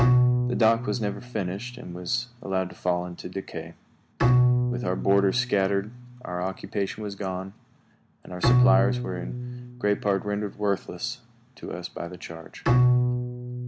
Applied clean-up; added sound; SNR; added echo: none; Bowed string instrument; -2 dB; none.